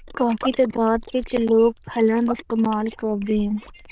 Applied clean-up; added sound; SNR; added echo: neural diffusion model UNIVERSE++.